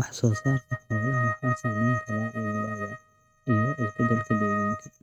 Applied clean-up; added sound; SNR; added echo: neural mask model RNNoise.